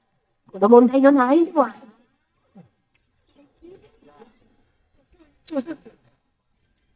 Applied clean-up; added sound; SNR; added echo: neural mask model DeepFilterNet 3.